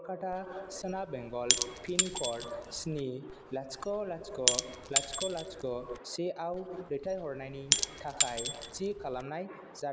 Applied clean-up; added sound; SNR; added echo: none; Shatter / Crushing; -2 dB; none.